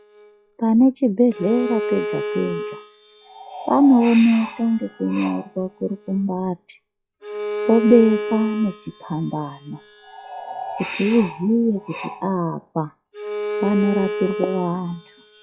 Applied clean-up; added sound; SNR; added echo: classical method log-MMSE.